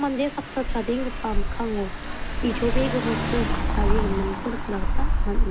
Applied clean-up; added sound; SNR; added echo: none; Engine / Car; -4 dB; none.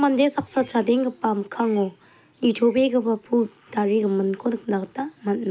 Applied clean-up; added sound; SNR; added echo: none; none; none; none.